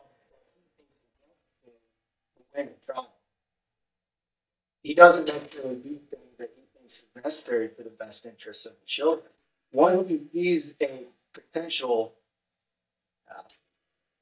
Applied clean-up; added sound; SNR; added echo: neural mask model DeepFilterNet 3.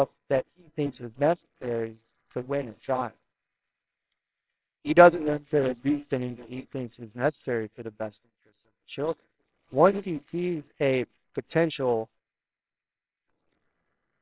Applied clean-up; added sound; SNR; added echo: neural separator model SepFormer WHAMR!.